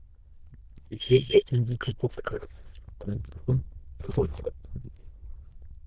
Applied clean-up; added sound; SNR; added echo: neural diffusion model UNIVERSE++.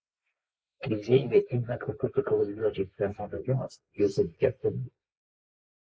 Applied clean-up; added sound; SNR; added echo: neural mask model Resemble Enhance denoiser.